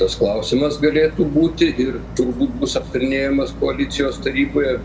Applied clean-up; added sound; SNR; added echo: none; Boat, Water vehicle; 13 dB; reverberation time 1.1 s.